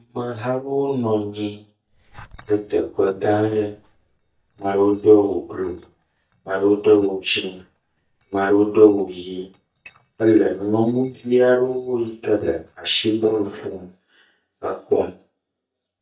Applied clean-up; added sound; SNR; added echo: neural mask model DeepFilterNet 3.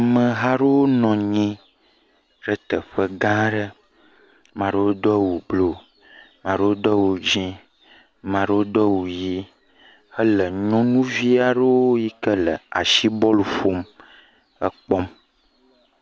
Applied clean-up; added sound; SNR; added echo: none; none; none; none.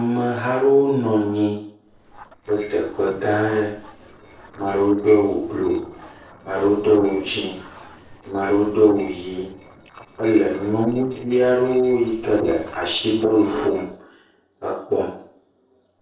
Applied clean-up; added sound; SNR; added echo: neural separator model SepFormer DNS4.